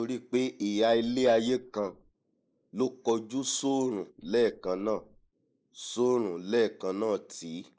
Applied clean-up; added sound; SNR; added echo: neural mask model Resemble Enhance denoiser.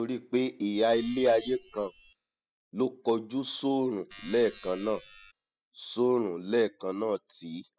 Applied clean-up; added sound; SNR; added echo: classical method spectral subtraction.